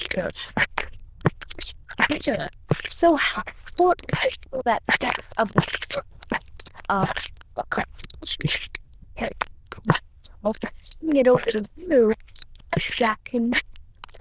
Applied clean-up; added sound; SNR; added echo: neural diffusion model UNIVERSE++.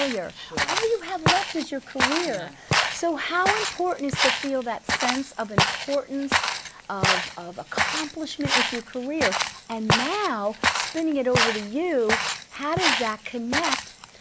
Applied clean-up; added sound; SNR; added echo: none; Walk, footsteps; -1 dB; none.